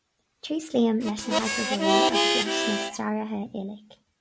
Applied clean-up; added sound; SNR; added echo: none; Harmonica; -5 dB; none.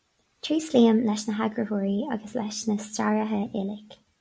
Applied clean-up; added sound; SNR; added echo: none; none; none; none.